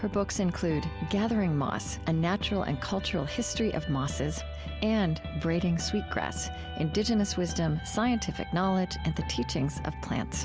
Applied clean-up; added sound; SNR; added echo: none; none; none; none.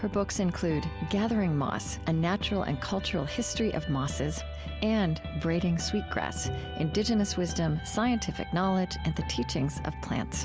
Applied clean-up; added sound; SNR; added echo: none; Bowed string instrument; 16 dB; none.